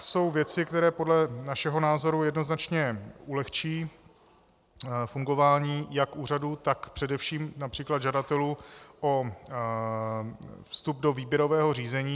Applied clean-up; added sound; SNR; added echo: none; none; none; none.